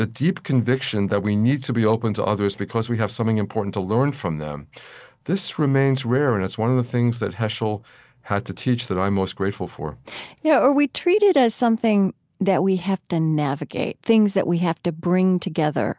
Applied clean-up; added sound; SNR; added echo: none; none; none; none.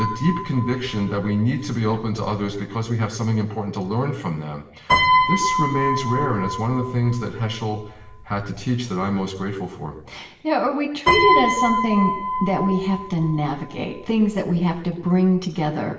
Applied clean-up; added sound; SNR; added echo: none; Piano; 3 dB; reverberation time 0.8 s.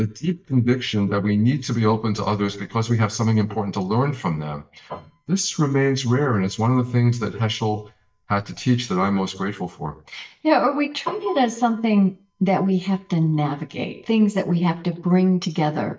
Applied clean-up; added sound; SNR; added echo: neural mask model DeepFilterNet 3.